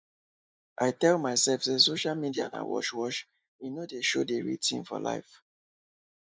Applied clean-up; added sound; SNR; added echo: neural mask model Resemble Enhance denoiser.